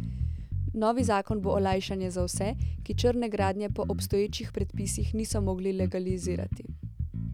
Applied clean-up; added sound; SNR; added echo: none; Bass guitar; 2 dB; none.